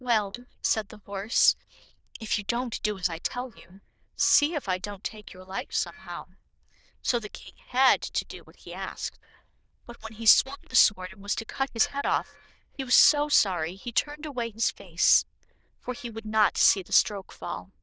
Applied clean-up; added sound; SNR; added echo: neural diffusion model UNIVERSE++.